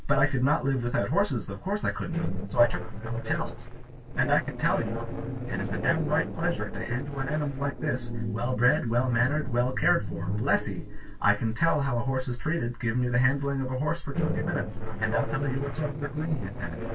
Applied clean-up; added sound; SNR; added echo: neural separator model SepFormer DNS4.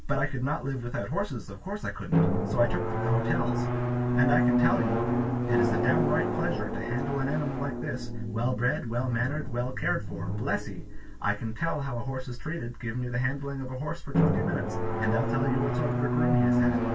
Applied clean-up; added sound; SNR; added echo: none; Drum; 0 dB; reverberation time 0.2 s.